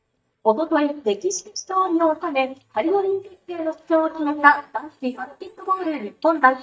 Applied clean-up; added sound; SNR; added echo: neural mask model DeepFilterNet 3.